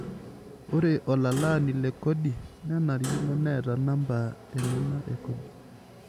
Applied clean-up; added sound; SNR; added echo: none; Clock; 12 dB; none.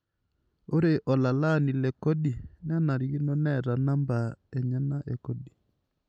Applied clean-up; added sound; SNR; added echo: none; none; none; none.